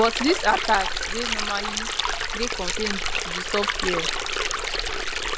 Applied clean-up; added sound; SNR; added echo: none; Stream; -1 dB; none.